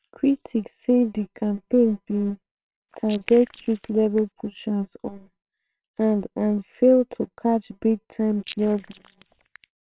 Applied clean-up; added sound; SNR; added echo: neural separator model SepFormer WHAMR!.